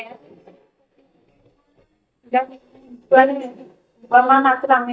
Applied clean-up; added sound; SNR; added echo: neural mask model DeepFilterNet 3.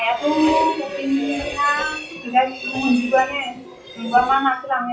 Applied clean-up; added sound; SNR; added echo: classical method WPE with log-MMSE.